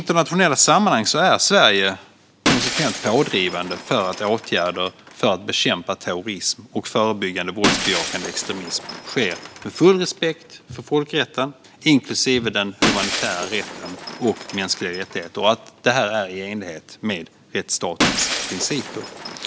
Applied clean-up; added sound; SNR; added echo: none; Shatter; 8 dB; none.